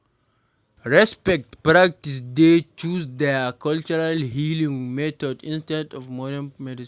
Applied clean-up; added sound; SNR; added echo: none; none; none; none.